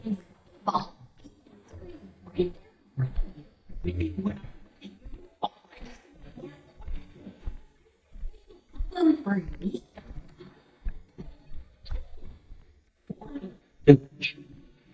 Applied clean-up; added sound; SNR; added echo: neural mask model DeepFilterNet 3.